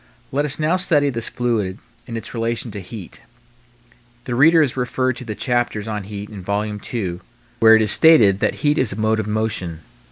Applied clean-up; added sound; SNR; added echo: none; none; none; none.